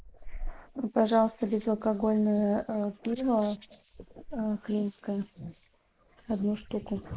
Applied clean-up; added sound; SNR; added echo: neural mask model Resemble Enhance denoiser.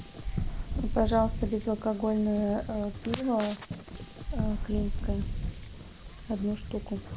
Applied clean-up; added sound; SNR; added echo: none; Wind; 3 dB; none.